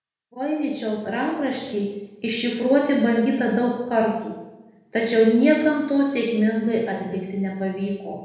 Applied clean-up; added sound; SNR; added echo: none; none; none; reverberation time 0.9 s.